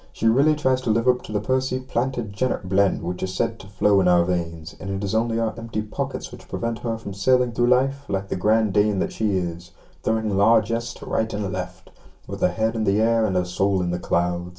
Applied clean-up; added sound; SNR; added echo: none; none; none; reverberation time 0.2 s.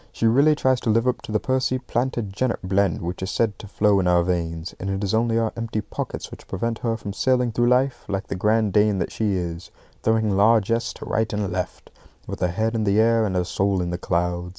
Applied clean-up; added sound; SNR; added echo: none; none; none; none.